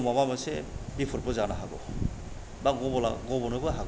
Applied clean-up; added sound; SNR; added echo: none; none; none; none.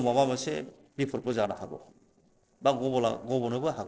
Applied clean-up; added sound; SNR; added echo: neural separator model SepFormer DNS4.